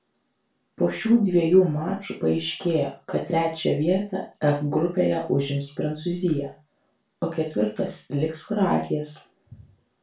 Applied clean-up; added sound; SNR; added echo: none; none; none; reverberation time 0.3 s.